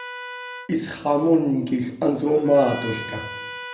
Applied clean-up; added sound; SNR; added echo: none; Trumpet; 14 dB; none.